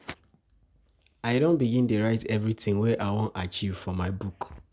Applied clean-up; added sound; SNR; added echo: none; none; none; none.